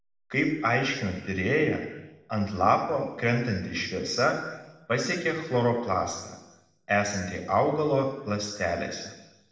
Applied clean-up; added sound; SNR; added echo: none; none; none; reverberation time 1.0 s.